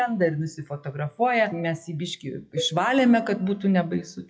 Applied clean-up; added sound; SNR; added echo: classical method WPE with log-MMSE.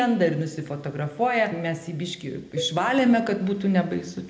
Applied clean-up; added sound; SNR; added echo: none; Cowbell; 15 dB; reverberation time 0.7 s.